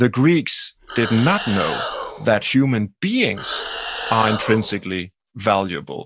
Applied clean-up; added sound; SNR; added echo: none; Animal; 9 dB; none.